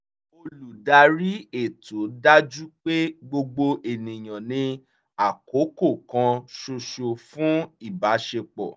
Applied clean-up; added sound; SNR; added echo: none; none; none; none.